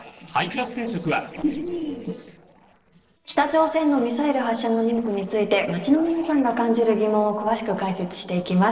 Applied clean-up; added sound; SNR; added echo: neural separator model SepFormer DNS4.